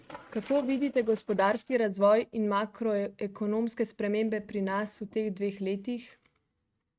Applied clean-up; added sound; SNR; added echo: neural mask model RNNoise.